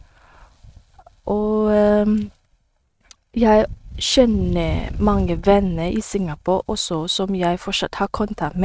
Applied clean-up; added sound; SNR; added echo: neural mask model RNNoise.